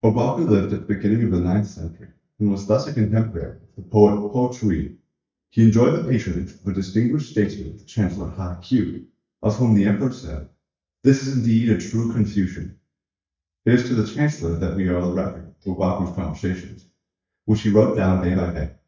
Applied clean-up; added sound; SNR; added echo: neural mask model DeepFilterNet 3.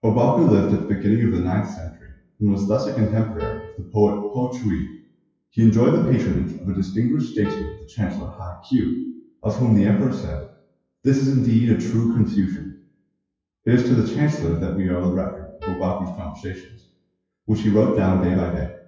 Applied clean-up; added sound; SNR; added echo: classical method WPE with log-MMSE.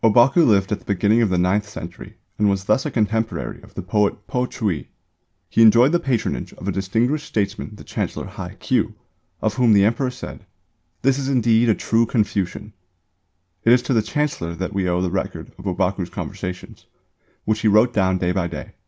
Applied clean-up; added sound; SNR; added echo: none; none; none; none.